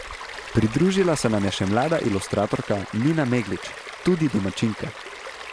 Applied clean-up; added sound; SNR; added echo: none; Stream; 13 dB; none.